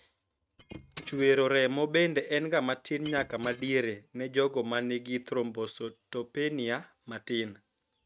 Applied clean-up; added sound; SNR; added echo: neural mask model RNNoise.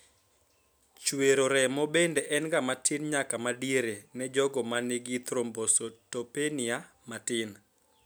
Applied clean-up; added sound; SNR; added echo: none; none; none; none.